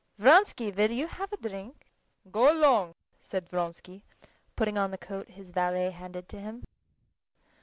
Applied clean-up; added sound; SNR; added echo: none; none; none; none.